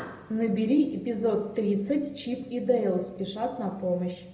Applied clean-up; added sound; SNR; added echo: none; none; none; reverberation time 0.7 s.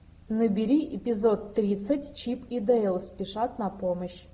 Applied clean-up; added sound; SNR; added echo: none; none; none; none.